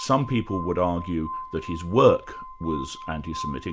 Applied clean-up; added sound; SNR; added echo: none; Glass; 12 dB; none.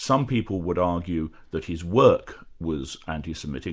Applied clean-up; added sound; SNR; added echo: none; none; none; none.